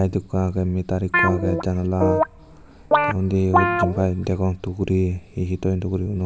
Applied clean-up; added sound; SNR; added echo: none; Guitar; 0 dB; none.